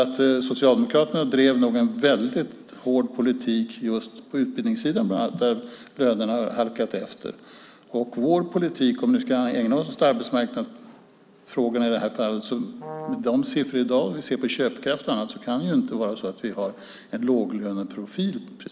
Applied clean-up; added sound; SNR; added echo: none; Brass instrument; 13 dB; none.